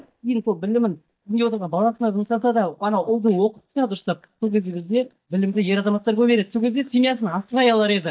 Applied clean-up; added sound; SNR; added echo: neural mask model DeepFilterNet 3.